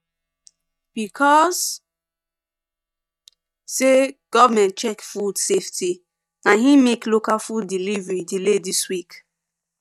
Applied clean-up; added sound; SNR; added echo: neural mask model DeepFilterNet 3.